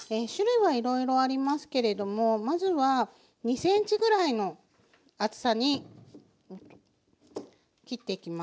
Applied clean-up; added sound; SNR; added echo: none; none; none; none.